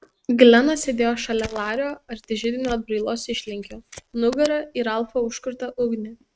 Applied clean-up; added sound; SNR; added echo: neural mask model RNNoise.